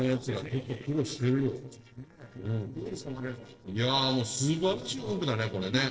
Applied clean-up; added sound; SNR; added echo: neural separator model SepFormer DNS4.